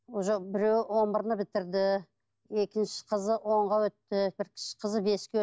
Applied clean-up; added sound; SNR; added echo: none; none; none; none.